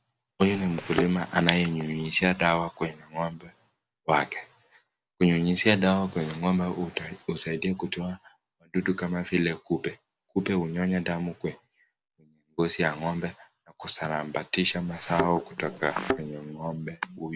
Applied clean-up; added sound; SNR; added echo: none; Thump, thud; 7 dB; none.